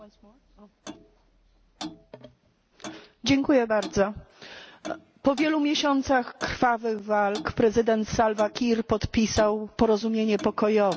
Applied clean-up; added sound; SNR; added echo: none; Clock; 19 dB; none.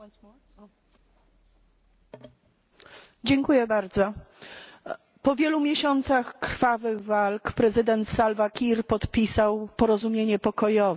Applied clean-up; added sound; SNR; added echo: none; none; none; none.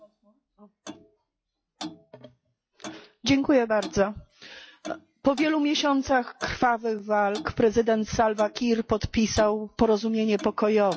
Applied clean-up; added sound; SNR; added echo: classical method log-MMSE.